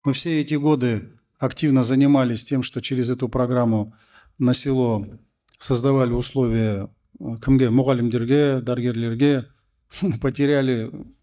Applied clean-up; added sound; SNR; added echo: neural mask model DeepFilterNet 3.